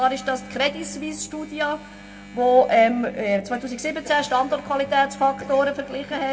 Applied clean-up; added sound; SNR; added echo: none; Engine; 18 dB; reverberation time 1.5 s.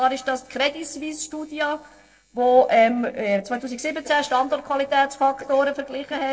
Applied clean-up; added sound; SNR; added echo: neural separator model SepFormer DNS4.